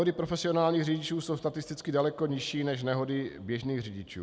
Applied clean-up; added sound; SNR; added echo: none; none; none; none.